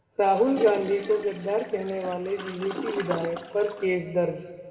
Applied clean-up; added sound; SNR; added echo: none; Toilet flush; 11 dB; reverberation time 1.7 s.